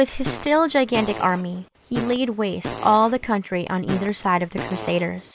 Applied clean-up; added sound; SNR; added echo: none; Fart; 12 dB; none.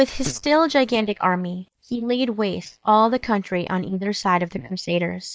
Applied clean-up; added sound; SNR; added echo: neural mask model DeepFilterNet 3.